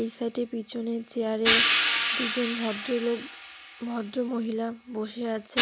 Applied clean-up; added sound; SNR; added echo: none; Hi-hat; 0 dB; none.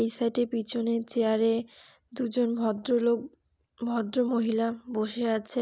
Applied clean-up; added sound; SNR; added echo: none; none; none; none.